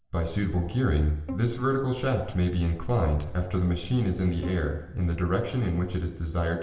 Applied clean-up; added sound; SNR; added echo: none; Bowed string instrument; 16 dB; reverberation time 0.9 s.